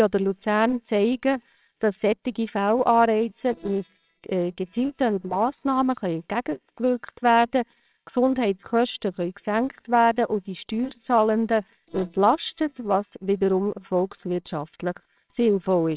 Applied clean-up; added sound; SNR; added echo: neural separator model SepFormer WHAMR!.